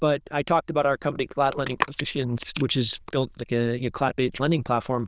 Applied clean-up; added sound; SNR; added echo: neural diffusion model UNIVERSE++.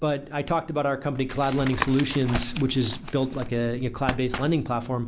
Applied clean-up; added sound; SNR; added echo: none; Tap; 8 dB; none.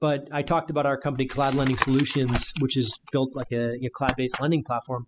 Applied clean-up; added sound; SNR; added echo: classical method spectral subtraction.